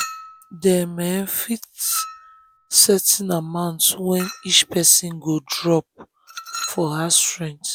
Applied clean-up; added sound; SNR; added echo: none; Chink, clink; 16 dB; none.